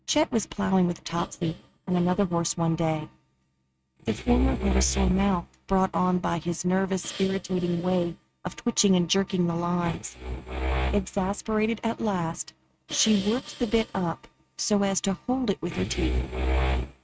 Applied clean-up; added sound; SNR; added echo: neural mask model RNNoise.